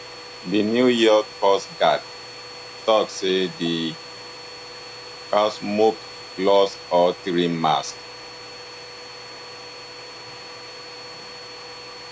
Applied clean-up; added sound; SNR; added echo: none; Domestic sounds, home sounds; 14 dB; none.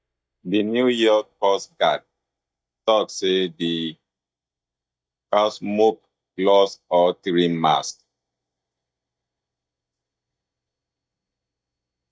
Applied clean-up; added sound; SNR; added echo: neural mask model DeepFilterNet 3.